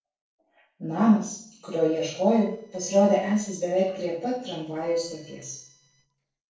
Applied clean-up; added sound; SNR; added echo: neural separator model SepFormer DNS4.